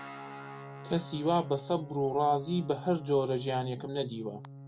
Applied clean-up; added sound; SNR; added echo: none; Guitar; 14 dB; none.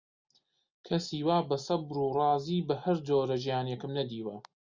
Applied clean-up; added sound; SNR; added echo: none; none; none; none.